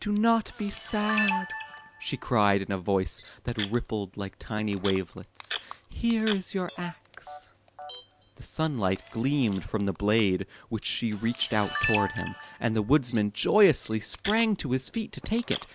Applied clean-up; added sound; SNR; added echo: none; Camera; 9 dB; none.